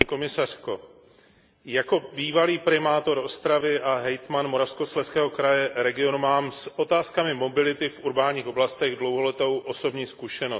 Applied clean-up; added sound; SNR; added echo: none; none; none; none.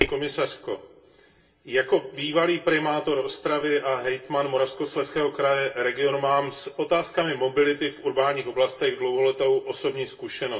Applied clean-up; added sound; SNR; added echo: none; none; none; reverberation time 0.2 s.